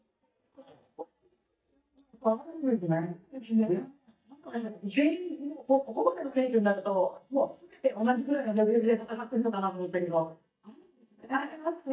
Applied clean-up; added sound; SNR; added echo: neural mask model DeepFilterNet 3.